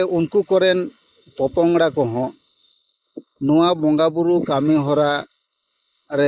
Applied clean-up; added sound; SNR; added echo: neural mask model Resemble Enhance denoiser.